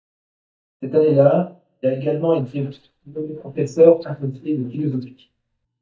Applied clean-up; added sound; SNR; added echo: neural mask model DeepFilterNet 3.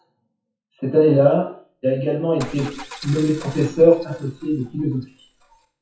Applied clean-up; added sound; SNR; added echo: classical method WPE with log-MMSE.